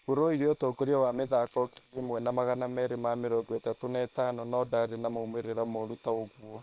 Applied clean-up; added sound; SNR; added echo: neural separator model SepFormer WHAM!.